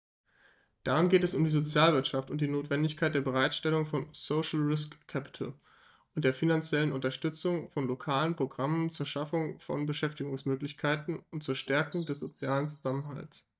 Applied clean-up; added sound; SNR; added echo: neural mask model DeepFilterNet 3.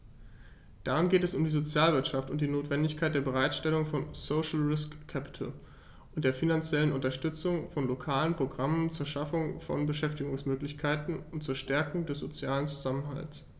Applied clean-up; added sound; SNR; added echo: none; none; none; none.